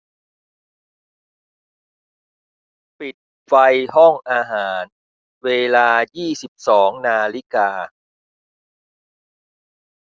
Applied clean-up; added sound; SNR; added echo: none; none; none; none.